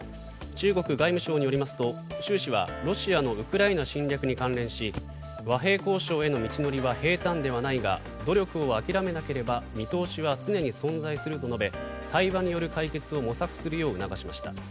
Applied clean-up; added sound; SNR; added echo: none; none; none; none.